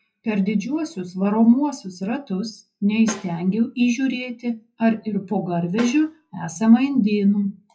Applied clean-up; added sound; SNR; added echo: classical method WPE with log-MMSE.